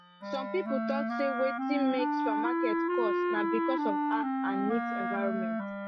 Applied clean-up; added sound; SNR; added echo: classical method log-MMSE.